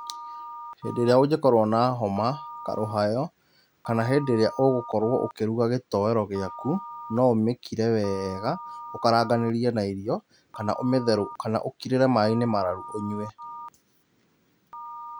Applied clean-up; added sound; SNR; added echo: none; Telephone; 16 dB; none.